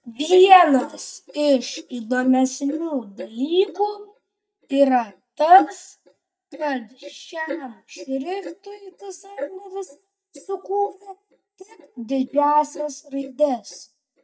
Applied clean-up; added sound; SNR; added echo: neural mask model DeepFilterNet 3.